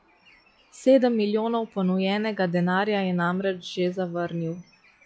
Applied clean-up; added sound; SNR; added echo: classical method log-MMSE.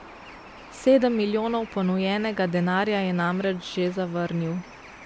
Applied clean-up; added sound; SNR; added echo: none; Bird; 19 dB; none.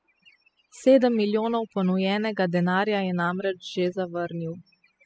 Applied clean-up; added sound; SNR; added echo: classical method spectral subtraction.